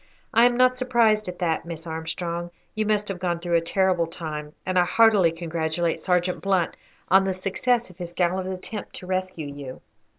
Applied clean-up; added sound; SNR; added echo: none; none; none; none.